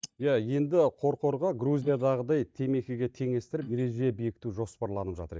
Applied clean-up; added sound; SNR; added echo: neural mask model DeepFilterNet 3.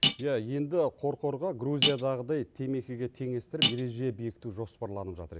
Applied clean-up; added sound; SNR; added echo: none; Cutlery, silverware; -1 dB; none.